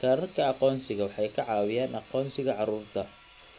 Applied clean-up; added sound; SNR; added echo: none; Sawing; 18 dB; none.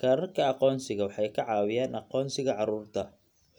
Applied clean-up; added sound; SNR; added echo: none; none; none; none.